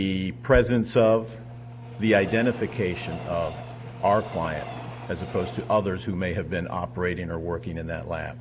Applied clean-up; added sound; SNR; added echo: none; Train; 17 dB; none.